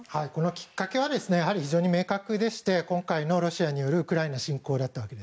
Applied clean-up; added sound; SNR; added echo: none; none; none; none.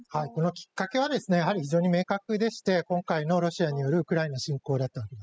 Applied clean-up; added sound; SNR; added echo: classical method spectral subtraction.